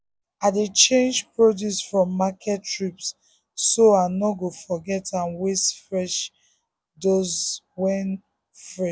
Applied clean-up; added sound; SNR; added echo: none; none; none; none.